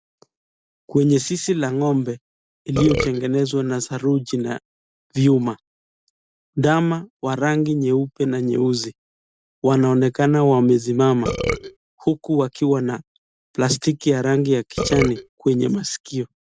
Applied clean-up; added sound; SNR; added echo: none; Burping, eructation; 3 dB; none.